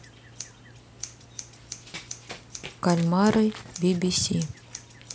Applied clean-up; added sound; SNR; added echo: none; Run + Scissors; 14 dB; none.